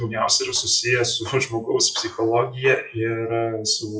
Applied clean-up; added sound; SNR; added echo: classical method WPE with log-MMSE.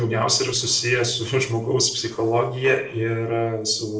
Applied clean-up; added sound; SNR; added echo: neural separator model SepFormer DNS4.